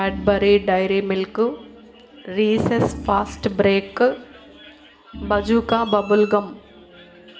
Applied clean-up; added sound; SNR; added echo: none; Organ; 18 dB; reverberation time 0.7 s.